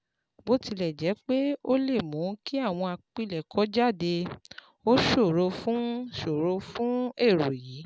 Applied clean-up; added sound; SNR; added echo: none; none; none; none.